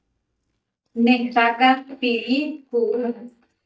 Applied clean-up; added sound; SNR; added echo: neural mask model DeepFilterNet 3.